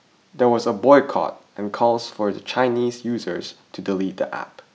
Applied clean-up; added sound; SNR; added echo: none; none; none; none.